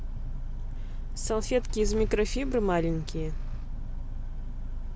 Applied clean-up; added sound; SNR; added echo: none; Engine starting / Car; 8 dB; none.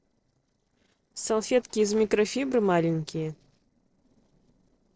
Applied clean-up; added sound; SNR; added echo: neural separator model SepFormer DNS4.